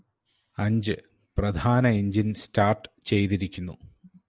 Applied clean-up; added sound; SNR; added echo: none; none; none; none.